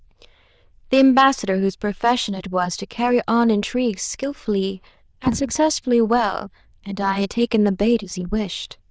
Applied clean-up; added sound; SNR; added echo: neural diffusion model UNIVERSE++.